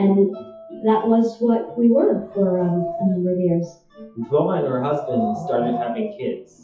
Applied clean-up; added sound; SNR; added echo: classical method WPE with log-MMSE.